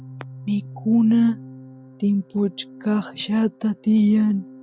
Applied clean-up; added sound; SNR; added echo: none; Organ; 19 dB; none.